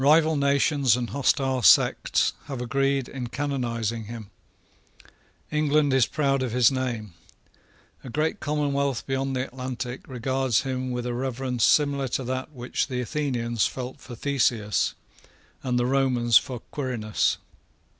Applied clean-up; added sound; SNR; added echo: none; none; none; none.